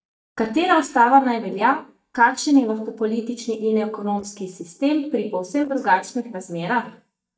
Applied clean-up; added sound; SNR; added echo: neural mask model DeepFilterNet 3.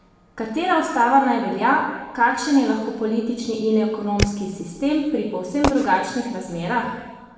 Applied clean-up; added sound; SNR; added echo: none; Fireworks; 8 dB; reverberation time 1.2 s.